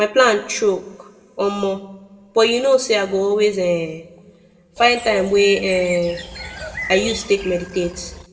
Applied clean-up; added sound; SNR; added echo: none; Bird; 12 dB; reverberation time 1.0 s.